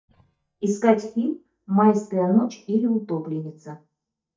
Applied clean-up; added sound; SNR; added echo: neural mask model DeepFilterNet 3.